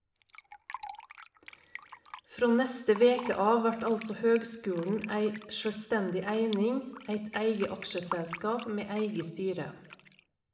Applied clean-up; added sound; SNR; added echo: none; Fill (with liquid); 17 dB; reverberation time 0.7 s.